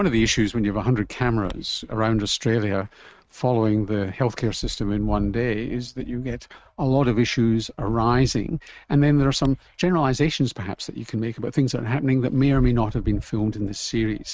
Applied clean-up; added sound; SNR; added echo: neural mask model RNNoise.